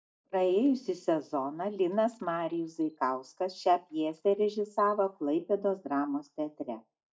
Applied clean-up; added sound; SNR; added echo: neural mask model DeepFilterNet 3.